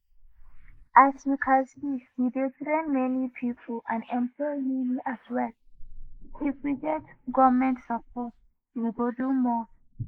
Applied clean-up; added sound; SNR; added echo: neural mask model Resemble Enhance denoiser.